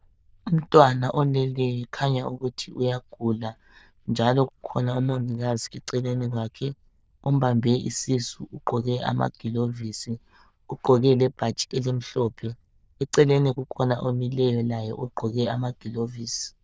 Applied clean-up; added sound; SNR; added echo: neural diffusion model UNIVERSE++.